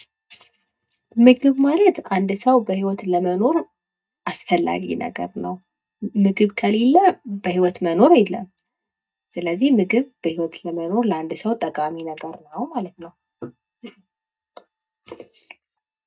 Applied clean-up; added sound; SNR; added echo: neural mask model DeepFilterNet 3.